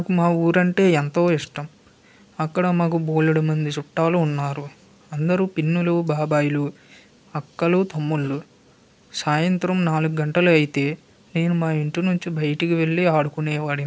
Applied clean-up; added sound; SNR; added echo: none; none; none; none.